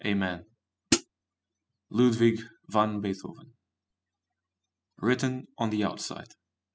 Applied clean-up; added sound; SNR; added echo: classical method spectral subtraction.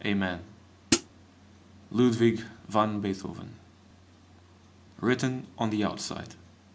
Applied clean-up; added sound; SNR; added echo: none; Hi-hat; -3 dB; none.